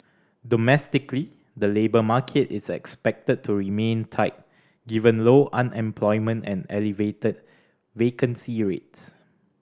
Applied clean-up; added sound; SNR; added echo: none; none; none; none.